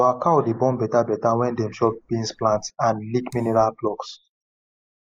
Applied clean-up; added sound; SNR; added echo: neural mask model Resemble Enhance denoiser.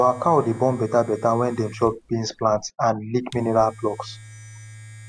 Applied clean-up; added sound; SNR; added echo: none; Domestic sounds, home sounds; 19 dB; none.